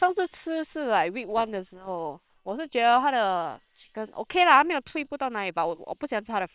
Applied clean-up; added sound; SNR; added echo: neural separator model SepFormer WHAM!.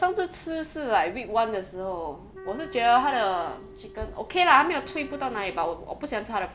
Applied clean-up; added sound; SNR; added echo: none; Wind instrument, woodwind instrument; 17 dB; none.